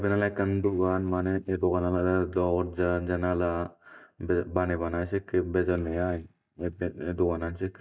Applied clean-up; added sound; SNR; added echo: neural mask model DeepFilterNet 3.